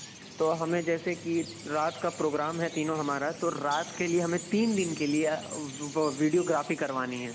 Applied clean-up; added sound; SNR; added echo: none; Chirp, tweet; 14 dB; none.